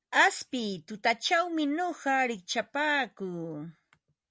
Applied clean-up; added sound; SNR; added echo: none; none; none; none.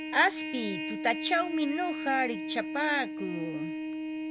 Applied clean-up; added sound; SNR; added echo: none; Trumpet; 5 dB; none.